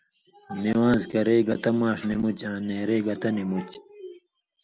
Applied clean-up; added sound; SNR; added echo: none; none; none; none.